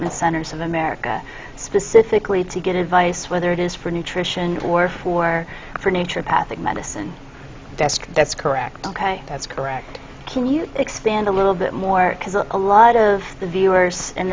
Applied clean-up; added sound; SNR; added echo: none; none; none; none.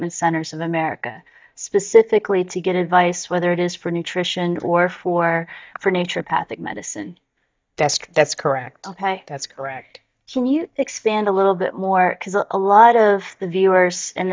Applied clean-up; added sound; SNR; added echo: neural mask model DeepFilterNet 3.